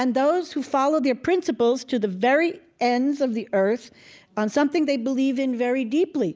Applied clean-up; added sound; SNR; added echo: none; none; none; none.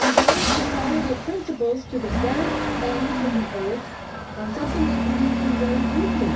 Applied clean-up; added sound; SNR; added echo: none; Engine starting / Accelerating, revving, vroom / Motor vehicle (road); -3 dB; reverberation time 0.3 s.